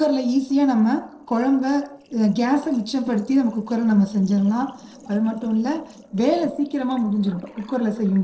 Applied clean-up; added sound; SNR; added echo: neural separator model SepFormer DNS4.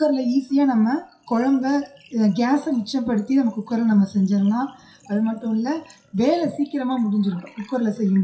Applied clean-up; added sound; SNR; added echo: classical method WPE with log-MMSE.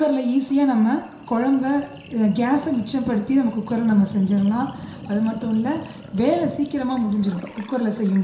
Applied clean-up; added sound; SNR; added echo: none; Sink (filling or washing); 17 dB; reverberation time 0.7 s.